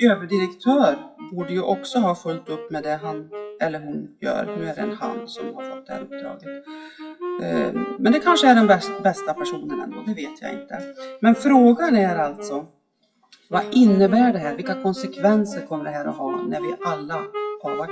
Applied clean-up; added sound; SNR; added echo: classical method WPE with log-MMSE.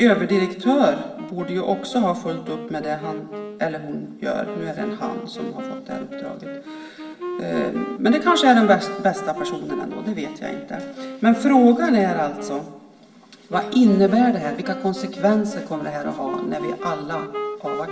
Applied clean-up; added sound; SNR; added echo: none; Wind instrument, woodwind instrument; 11 dB; reverberation time 0.8 s.